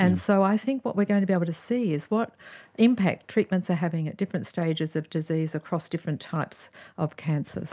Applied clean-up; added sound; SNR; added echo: none; none; none; none.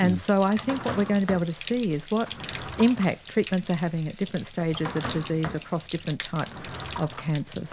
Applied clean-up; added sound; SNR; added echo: none; Bathtub (filling or washing) + Drawer open or close; 10 dB; none.